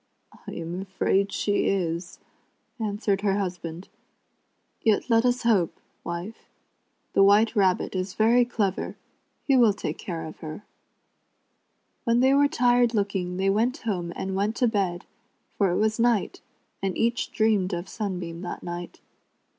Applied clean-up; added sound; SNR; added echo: none; none; none; none.